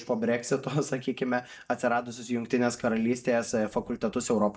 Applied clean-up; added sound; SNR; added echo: neural mask model DeepFilterNet 3.